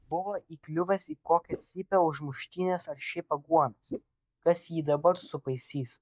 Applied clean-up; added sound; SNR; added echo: neural mask model DeepFilterNet 3.